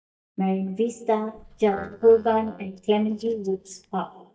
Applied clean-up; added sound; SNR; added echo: neural mask model DeepFilterNet 3.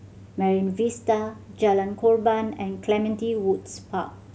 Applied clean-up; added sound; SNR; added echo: none; none; none; none.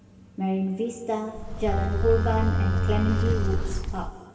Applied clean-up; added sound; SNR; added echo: none; Livestock, farm animals, working animals; -4 dB; reverberation time 2.3 s.